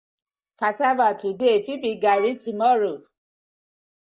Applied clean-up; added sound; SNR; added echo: neural mask model DeepFilterNet 3.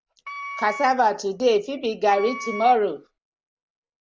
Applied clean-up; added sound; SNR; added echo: none; Wind instrument, woodwind instrument; 12 dB; none.